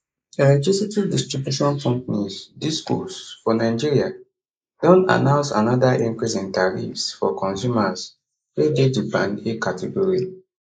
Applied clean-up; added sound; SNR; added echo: neural mask model Resemble Enhance denoiser.